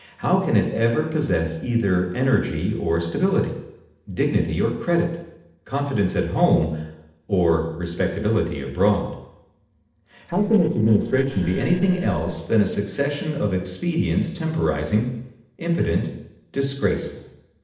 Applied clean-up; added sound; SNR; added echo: neural separator model SepFormer DNS4.